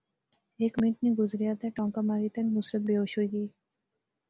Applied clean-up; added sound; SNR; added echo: none; none; none; none.